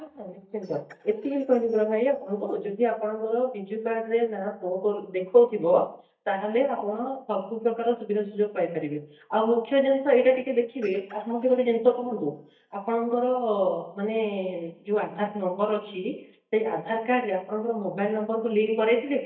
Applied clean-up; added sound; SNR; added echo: neural mask model DeepFilterNet 3.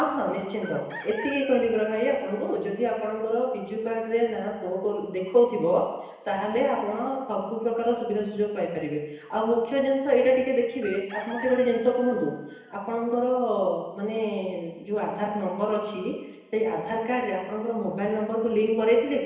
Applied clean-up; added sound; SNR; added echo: none; Chicken, rooster; 16 dB; reverberation time 1.0 s.